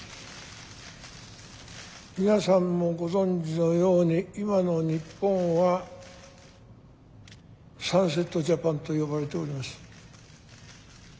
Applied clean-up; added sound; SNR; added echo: none; none; none; none.